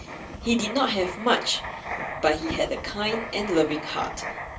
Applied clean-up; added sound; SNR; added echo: none; Writing; 8 dB; reverberation time 0.3 s.